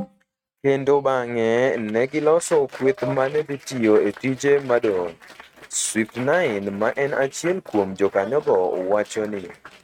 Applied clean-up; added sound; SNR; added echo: neural mask model RNNoise.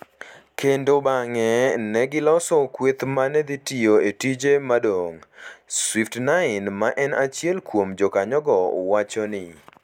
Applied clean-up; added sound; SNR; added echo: none; none; none; none.